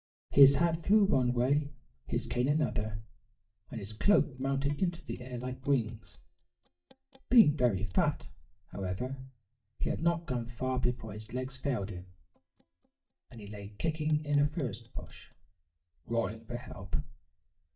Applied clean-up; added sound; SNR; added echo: neural mask model DeepFilterNet 3.